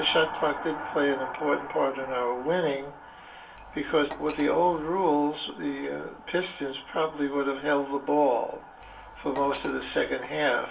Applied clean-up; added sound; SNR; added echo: none; Cutlery, silverware; 15 dB; reverberation time 0.3 s.